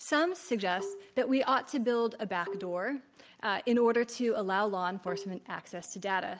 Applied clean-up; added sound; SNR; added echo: none; Marimba, xylophone; 12 dB; none.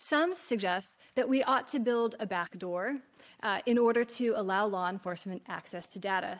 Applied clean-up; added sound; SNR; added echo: neural mask model Resemble Enhance denoiser.